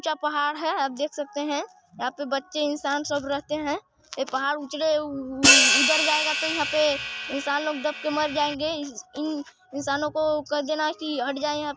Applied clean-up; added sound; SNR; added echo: none; Hi-hat; -4 dB; none.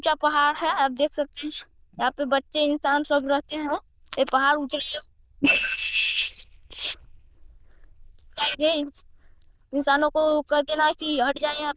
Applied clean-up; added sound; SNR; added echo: neural diffusion model UNIVERSE++.